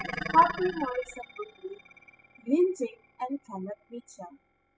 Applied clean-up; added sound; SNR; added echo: classical method spectral subtraction.